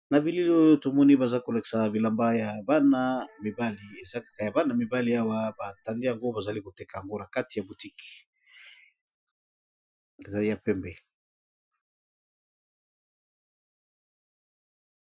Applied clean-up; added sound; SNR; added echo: classical method Wiener filter.